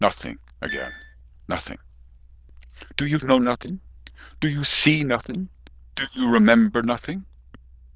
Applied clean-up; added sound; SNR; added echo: neural diffusion model UNIVERSE++.